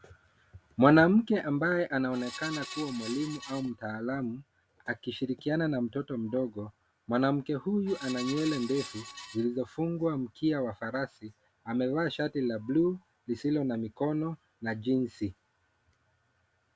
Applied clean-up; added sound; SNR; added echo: none; Screech; 13 dB; none.